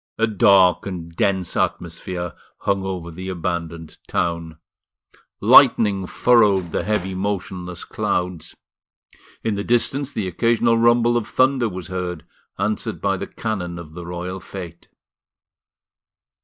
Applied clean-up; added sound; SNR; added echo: neural mask model DeepFilterNet 3.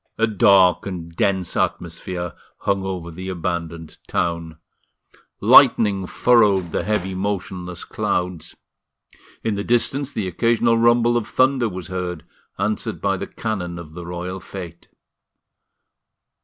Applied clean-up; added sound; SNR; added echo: none; Drawer open or close; 18 dB; none.